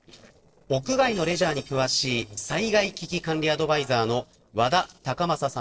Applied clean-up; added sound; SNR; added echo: neural separator model SepFormer DNS4.